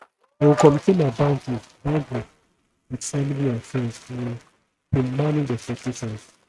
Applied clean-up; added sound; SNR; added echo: neural mask model RNNoise.